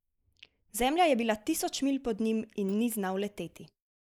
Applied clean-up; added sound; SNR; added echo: neural mask model Resemble Enhance denoiser.